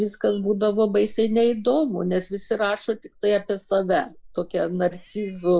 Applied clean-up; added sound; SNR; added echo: neural mask model Resemble Enhance denoiser.